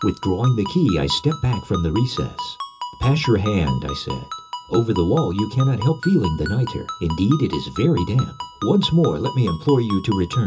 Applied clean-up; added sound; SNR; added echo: none; Ringtone; 13 dB; reverberation time 0.2 s.